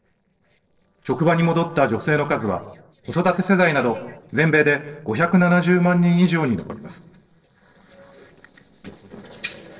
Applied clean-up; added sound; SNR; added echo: neural separator model SepFormer DNS4.